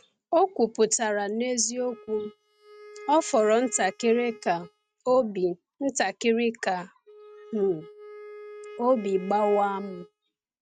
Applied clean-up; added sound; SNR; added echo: neural mask model RNNoise.